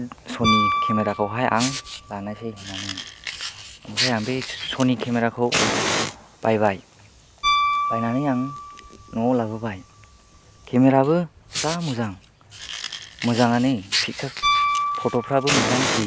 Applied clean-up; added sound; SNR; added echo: none; Fire + Piano; 2 dB; none.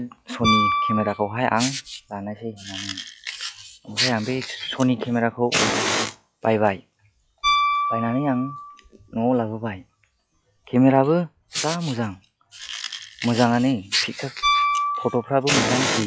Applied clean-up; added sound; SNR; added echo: classical method log-MMSE.